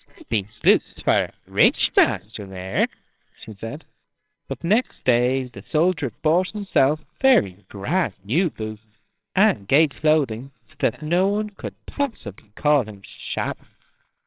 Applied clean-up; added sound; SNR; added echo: neural separator model SepFormer WHAMR!.